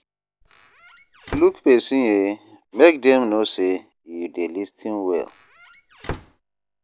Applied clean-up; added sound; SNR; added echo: none; Squeak / Slam / Wood; 15 dB; none.